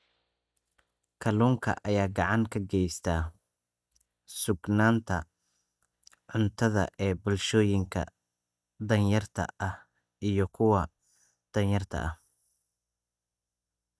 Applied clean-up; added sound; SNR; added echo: neural mask model DeepFilterNet 3.